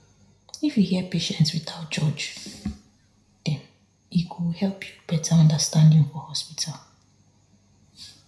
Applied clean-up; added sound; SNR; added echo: none; none; none; reverberation time 0.5 s.